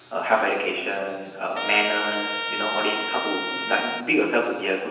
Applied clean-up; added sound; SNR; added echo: none; Trumpet; 4 dB; reverberation time 1.0 s.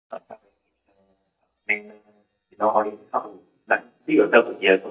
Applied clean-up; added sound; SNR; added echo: neural mask model DeepFilterNet 3.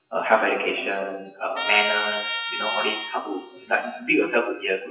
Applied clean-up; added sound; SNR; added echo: classical method WPE with log-MMSE.